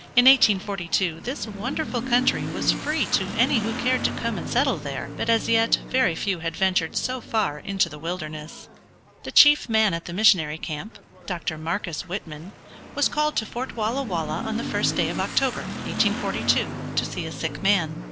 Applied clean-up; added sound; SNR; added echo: none; Motorcycle / Accelerating, revving, vroom; 9 dB; none.